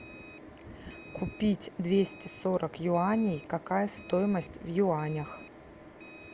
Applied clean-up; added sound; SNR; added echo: none; Thunder + Alarm; 18 dB; none.